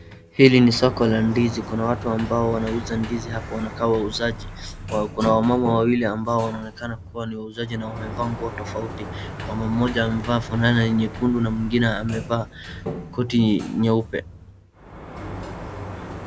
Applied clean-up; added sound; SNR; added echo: none; Sliding door; 11 dB; none.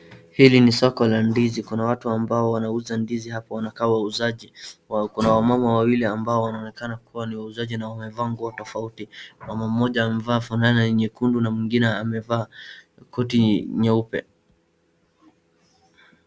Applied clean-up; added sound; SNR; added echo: none; none; none; none.